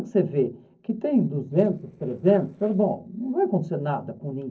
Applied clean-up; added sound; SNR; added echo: neural separator model SepFormer DNS4.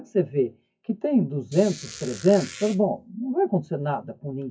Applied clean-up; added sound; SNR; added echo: classical method WPE with log-MMSE.